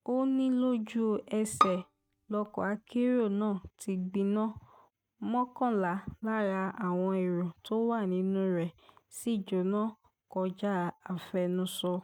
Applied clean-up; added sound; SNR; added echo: neural mask model RNNoise.